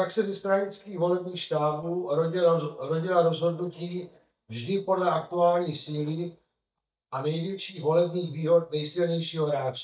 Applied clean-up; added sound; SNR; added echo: neural mask model DeepFilterNet 3.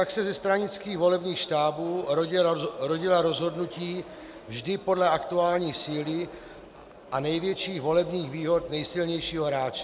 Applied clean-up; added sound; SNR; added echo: none; none; none; none.